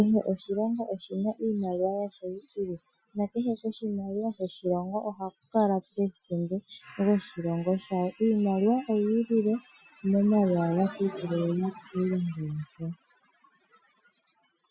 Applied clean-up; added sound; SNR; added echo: classical method Wiener filter.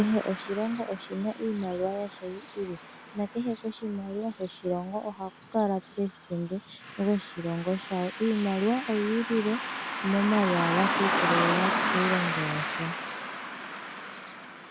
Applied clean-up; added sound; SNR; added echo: none; Car passing by; 3 dB; none.